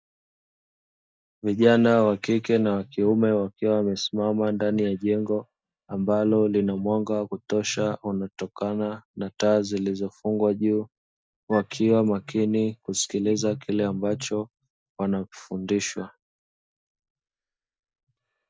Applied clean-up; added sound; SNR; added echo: neural mask model DeepFilterNet 3.